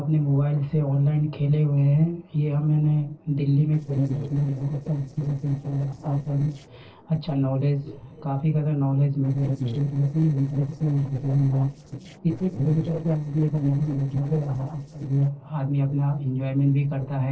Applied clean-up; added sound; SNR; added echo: neural separator model SepFormer DNS4.